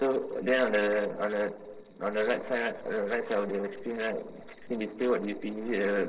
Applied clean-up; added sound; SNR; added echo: neural separator model SepFormer DNS4.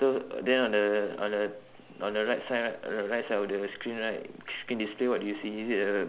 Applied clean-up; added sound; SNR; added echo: none; none; none; none.